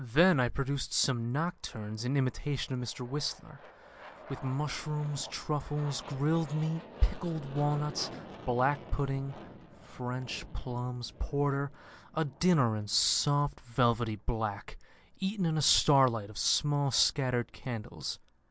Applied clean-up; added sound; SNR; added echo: none; Aircraft; 20 dB; none.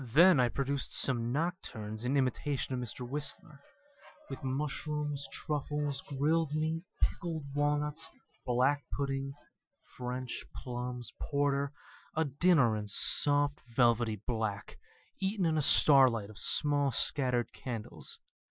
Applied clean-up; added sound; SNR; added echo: classical method Wiener filter.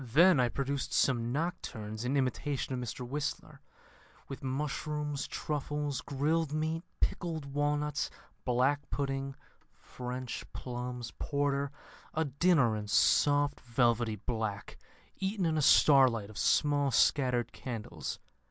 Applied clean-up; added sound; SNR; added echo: none; none; none; none.